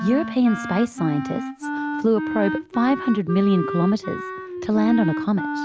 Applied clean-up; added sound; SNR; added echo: none; Wind instrument, woodwind instrument; 6 dB; none.